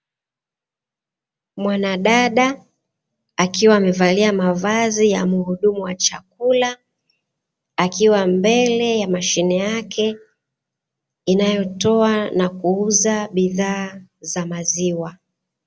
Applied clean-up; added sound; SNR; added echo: none; none; none; none.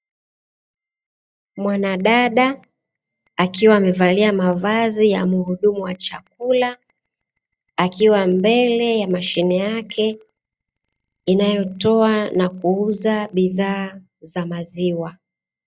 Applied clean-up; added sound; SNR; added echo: neural mask model DeepFilterNet 3.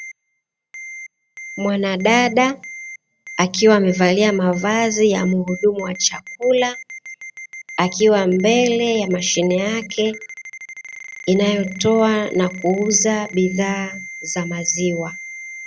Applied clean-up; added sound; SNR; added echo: none; Ringtone; 16 dB; none.